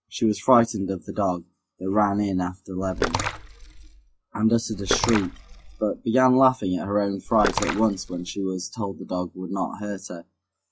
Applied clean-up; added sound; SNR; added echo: classical method log-MMSE.